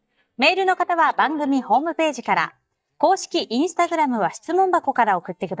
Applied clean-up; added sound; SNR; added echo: neural mask model DeepFilterNet 3.